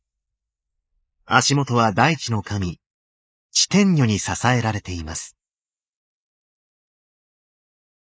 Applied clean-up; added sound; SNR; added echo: neural mask model Resemble Enhance denoiser.